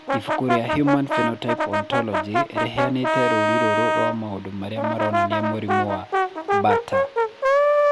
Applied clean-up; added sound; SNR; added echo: none; Brass instrument; -4 dB; none.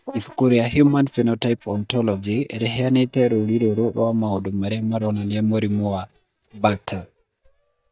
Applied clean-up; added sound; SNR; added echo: neural mask model DeepFilterNet 3.